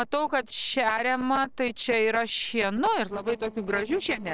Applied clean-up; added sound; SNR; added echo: neural separator model SepFormer DNS4.